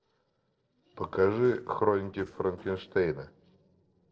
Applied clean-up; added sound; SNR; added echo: neural separator model SepFormer DNS4.